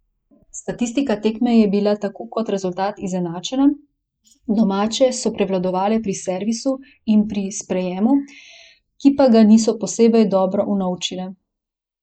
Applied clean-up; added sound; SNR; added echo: neural mask model Resemble Enhance denoiser.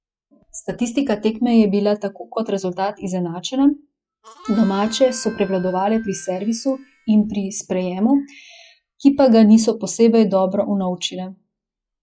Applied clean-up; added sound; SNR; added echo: classical method log-MMSE.